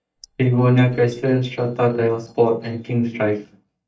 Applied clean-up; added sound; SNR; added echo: neural mask model DeepFilterNet 3.